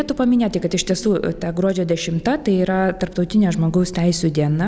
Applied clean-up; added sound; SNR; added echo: none; none; none; none.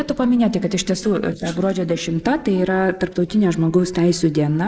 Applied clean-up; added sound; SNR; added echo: neural mask model Resemble Enhance denoiser.